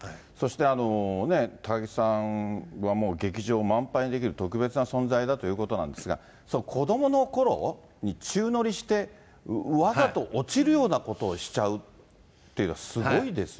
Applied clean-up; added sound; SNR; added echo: none; none; none; none.